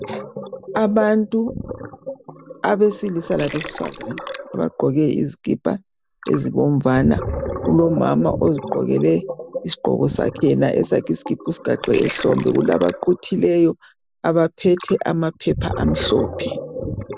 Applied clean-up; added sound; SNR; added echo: none; Gurgling; 11 dB; none.